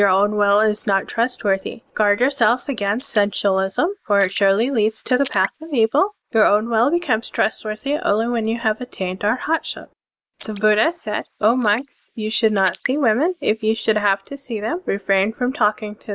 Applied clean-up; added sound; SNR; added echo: neural mask model Resemble Enhance denoiser.